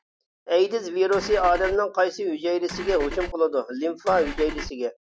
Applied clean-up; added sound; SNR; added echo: none; Engine / Car; 9 dB; none.